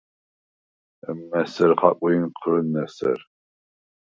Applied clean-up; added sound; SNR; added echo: none; none; none; none.